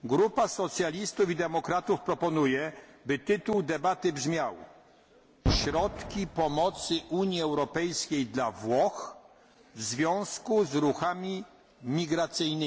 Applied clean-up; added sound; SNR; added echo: none; Boom; 8 dB; none.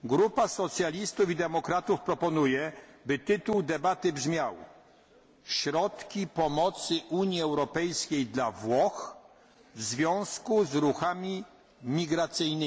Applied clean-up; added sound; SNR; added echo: none; none; none; none.